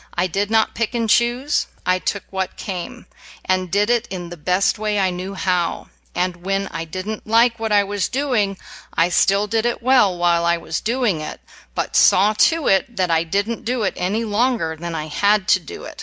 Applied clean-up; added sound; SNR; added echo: none; none; none; none.